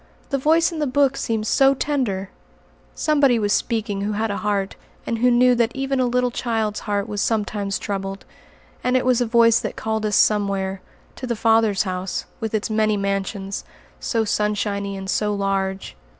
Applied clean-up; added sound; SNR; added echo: none; none; none; none.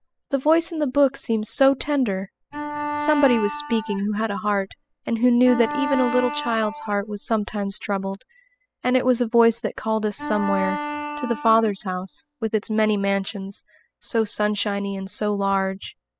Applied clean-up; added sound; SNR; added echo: classical method spectral subtraction.